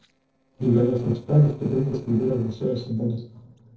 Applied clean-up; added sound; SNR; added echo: neural separator model SepFormer DNS4.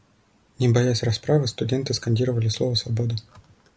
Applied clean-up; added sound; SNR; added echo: none; none; none; none.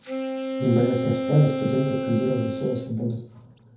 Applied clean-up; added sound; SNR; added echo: none; Wind instrument, woodwind instrument; 4 dB; reverberation time 0.6 s.